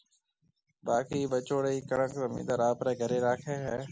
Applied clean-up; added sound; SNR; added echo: none; none; none; none.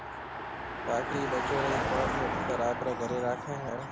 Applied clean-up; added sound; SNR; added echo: none; Car passing by; 0 dB; none.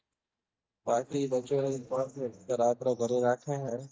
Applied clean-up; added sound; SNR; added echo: neural mask model DeepFilterNet 3.